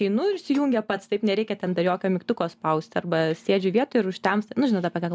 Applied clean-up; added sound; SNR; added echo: none; none; none; none.